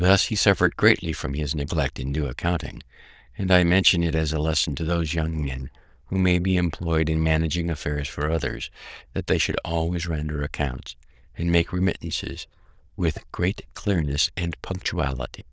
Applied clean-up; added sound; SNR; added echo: neural diffusion model UNIVERSE++.